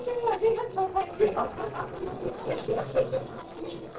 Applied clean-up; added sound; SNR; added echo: neural separator model SepFormer DNS4.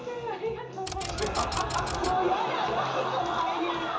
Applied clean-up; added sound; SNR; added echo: none; Typewriter; 7 dB; reverberation time 0.7 s.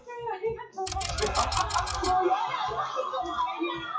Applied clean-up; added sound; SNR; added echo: classical method WPE with log-MMSE.